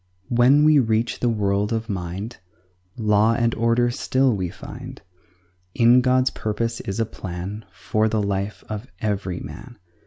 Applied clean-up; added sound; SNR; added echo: none; none; none; none.